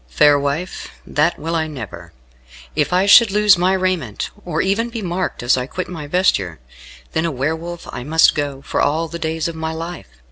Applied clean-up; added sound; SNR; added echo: none; none; none; none.